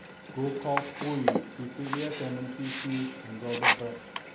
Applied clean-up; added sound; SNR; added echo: none; Sink (filling or washing); -1 dB; none.